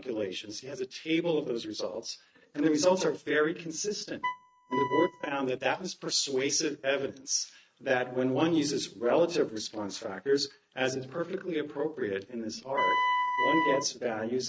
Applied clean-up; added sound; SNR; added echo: neural mask model RNNoise.